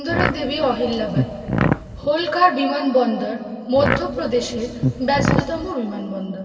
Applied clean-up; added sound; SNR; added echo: none; Fart; 1 dB; reverberation time 2.4 s.